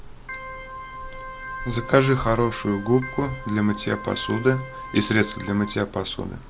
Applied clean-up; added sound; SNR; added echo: none; Organ; 12 dB; none.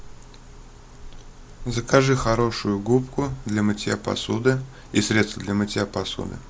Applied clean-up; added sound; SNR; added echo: none; none; none; none.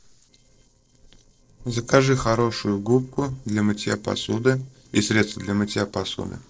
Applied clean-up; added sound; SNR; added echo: neural separator model SepFormer DNS4.